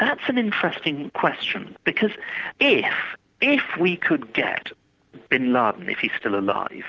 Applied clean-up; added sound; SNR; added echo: none; none; none; none.